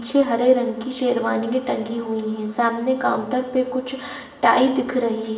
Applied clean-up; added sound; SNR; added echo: none; none; none; reverberation time 0.9 s.